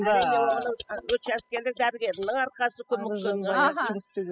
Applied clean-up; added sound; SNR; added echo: classical method spectral subtraction.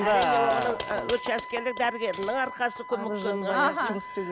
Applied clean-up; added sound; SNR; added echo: none; Scissors + Wind instrument, woodwind instrument; 12 dB; none.